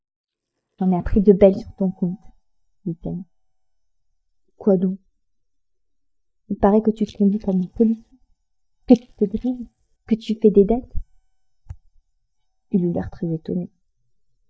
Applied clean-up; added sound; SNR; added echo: neural mask model DeepFilterNet 3.